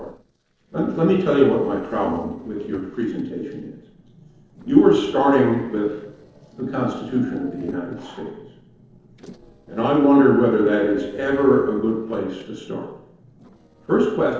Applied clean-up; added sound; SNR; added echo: neural separator model SepFormer DNS4.